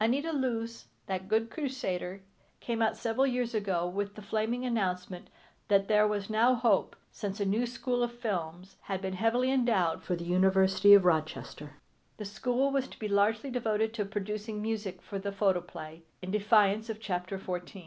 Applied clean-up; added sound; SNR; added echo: none; none; none; none.